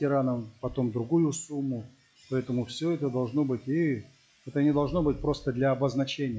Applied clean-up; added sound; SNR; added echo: classical method log-MMSE.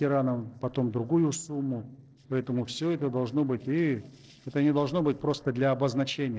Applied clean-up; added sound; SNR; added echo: neural separator model SepFormer DNS4.